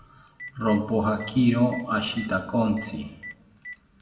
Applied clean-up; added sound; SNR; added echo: none; Telephone; 19 dB; reverberation time 0.8 s.